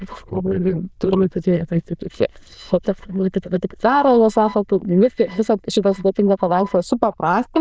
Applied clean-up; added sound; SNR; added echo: neural diffusion model UNIVERSE++.